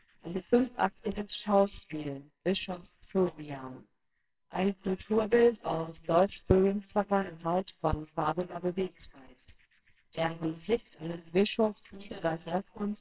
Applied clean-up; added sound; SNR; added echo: neural separator model SepFormer WHAMR!.